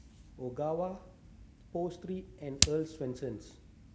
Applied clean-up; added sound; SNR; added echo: none; Hands; 1 dB; none.